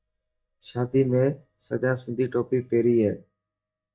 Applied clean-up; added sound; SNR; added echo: neural mask model DeepFilterNet 3.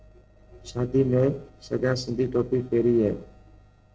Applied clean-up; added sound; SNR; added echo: neural separator model SepFormer DNS4.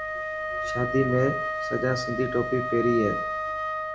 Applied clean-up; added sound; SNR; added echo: none; Wind instrument, woodwind instrument; 2 dB; reverberation time 0.3 s.